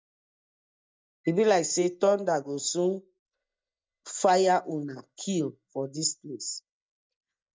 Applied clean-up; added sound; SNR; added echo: neural mask model DeepFilterNet 3.